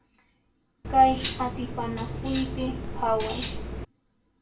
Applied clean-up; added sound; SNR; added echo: none; Cutlery, silverware; 5 dB; reverberation time 0.3 s.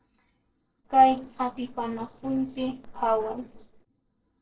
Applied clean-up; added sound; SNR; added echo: neural separator model SepFormer DNS4.